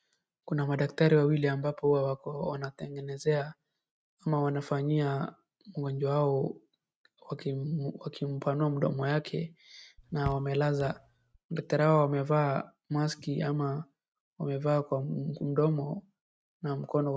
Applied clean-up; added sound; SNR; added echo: neural mask model RNNoise.